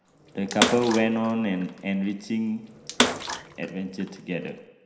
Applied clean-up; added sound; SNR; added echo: none; Bathtub (filling or washing) / Water / Splash, splatter; 3 dB; reverberation time 0.9 s.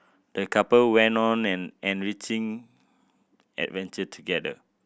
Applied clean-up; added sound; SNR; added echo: none; none; none; none.